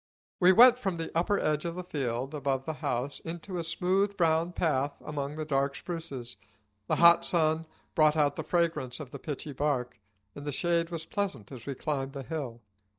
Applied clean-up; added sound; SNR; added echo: neural mask model DeepFilterNet 3.